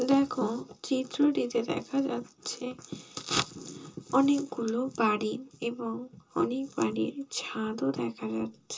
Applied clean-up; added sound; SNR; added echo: none; none; none; reverberation time 0.2 s.